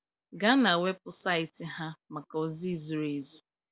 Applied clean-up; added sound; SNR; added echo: none; none; none; none.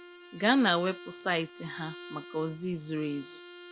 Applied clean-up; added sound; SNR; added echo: none; Bowed string instrument; 16 dB; none.